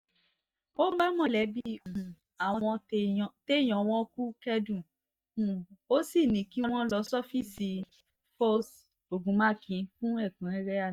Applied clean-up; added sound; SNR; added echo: neural mask model DeepFilterNet 3.